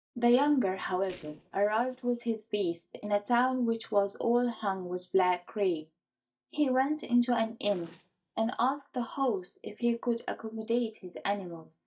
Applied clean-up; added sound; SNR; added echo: neural mask model DeepFilterNet 3.